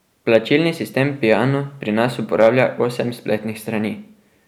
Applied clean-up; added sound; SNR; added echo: none; none; none; none.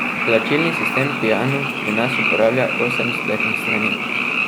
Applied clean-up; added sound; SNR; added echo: none; Frog; 0 dB; none.